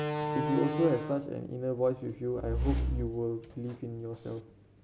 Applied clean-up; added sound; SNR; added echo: none; Slam; 3 dB; none.